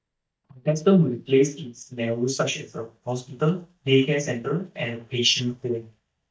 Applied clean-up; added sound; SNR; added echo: neural mask model DeepFilterNet 3.